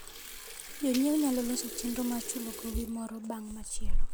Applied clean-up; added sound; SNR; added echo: none; Sink (filling or washing) / Water tap, faucet; -1 dB; none.